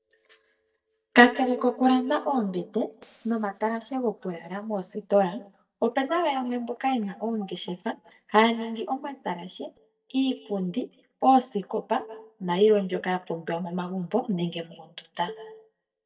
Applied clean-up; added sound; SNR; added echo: neural mask model DeepFilterNet 3.